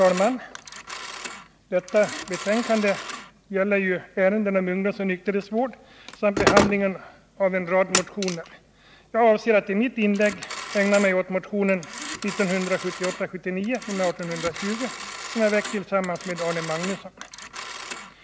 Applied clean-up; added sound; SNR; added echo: none; Telephone; 9 dB; none.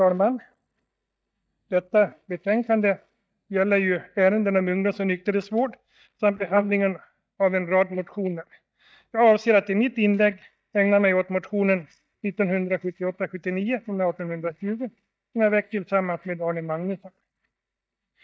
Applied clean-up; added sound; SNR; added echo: neural mask model DeepFilterNet 3.